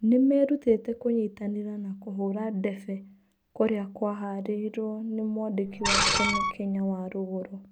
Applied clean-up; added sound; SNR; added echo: none; Screech; -1 dB; none.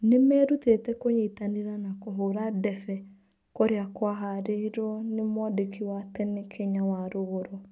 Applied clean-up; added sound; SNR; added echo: none; none; none; none.